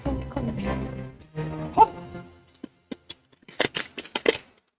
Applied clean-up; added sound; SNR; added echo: neural mask model RNNoise.